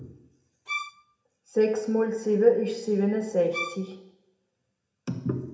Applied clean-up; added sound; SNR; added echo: none; Bowed string instrument; 9 dB; reverberation time 0.8 s.